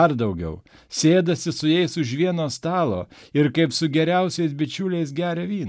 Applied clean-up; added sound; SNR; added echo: none; none; none; none.